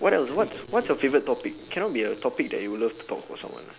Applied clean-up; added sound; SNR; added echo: none; none; none; none.